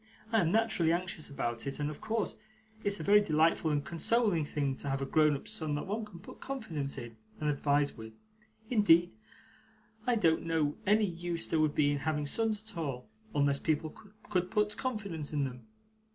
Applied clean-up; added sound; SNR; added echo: none; none; none; none.